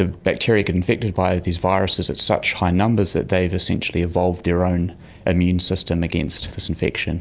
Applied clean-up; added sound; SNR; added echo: none; none; none; none.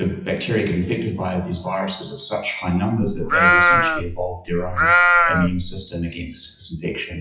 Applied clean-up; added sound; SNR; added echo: classical method WPE with log-MMSE.